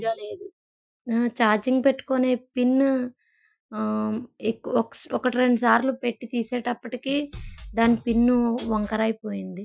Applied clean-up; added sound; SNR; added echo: classical method Wiener filter.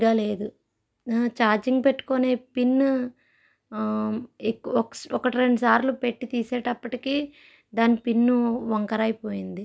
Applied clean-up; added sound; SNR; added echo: none; none; none; none.